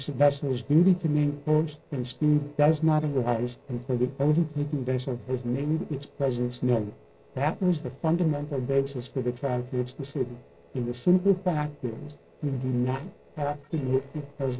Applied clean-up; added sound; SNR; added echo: neural separator model SepFormer DNS4.